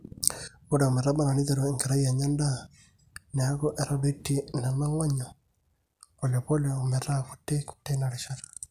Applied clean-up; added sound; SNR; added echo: none; none; none; none.